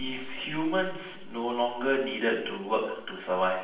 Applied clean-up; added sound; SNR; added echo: none; none; none; reverberation time 0.6 s.